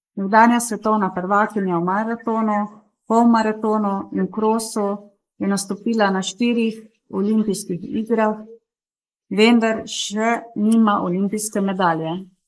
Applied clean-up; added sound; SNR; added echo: neural mask model Resemble Enhance denoiser.